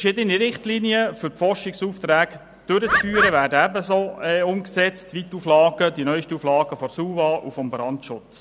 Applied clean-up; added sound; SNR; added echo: none; Bird; -1 dB; none.